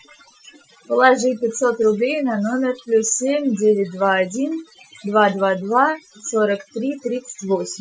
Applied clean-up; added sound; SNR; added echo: classical method Wiener filter.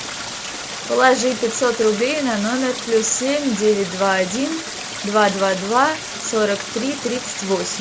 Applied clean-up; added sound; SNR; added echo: none; Stream; 9 dB; none.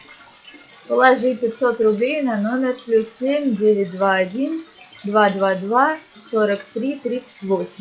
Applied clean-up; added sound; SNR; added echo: classical method log-MMSE.